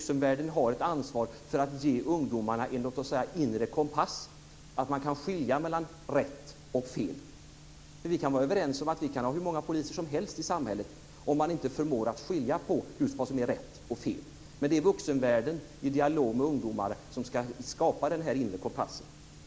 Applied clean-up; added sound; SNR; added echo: none; none; none; none.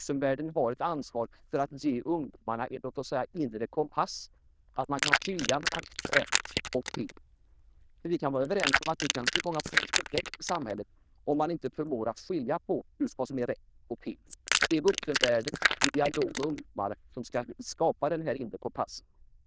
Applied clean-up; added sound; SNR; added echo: neural diffusion model UNIVERSE++.